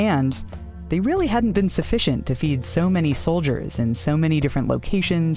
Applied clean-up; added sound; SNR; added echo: none; none; none; none.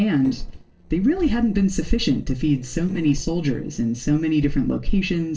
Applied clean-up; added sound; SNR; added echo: neural separator model SepFormer DNS4.